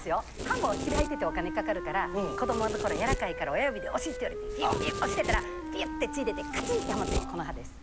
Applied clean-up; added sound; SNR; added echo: none; Domestic sounds, home sounds + Wind instrument, woodwind instrument; 2 dB; none.